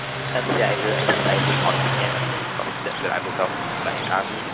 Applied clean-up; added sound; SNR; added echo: none; Car passing by; -2 dB; none.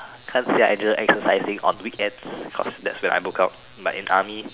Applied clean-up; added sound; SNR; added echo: none; none; none; none.